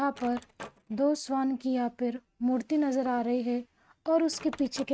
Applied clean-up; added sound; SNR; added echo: neural mask model RNNoise.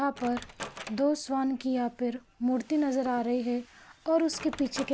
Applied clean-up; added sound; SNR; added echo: none; Wood; 17 dB; none.